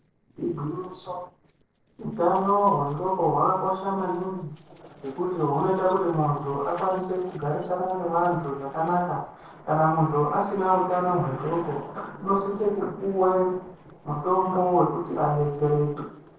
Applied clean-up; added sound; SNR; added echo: neural separator model SepFormer DNS4.